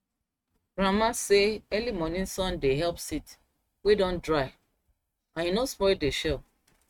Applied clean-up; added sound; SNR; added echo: neural mask model RNNoise.